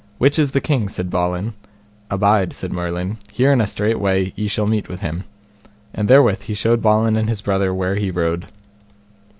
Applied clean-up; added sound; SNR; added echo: none; none; none; none.